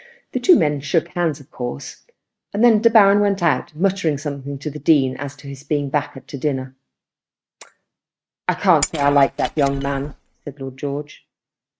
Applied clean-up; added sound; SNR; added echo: neural mask model RNNoise.